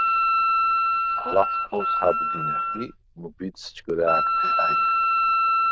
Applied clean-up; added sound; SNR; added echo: neural diffusion model UNIVERSE++.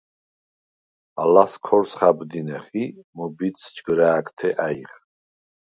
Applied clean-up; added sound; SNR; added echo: none; none; none; none.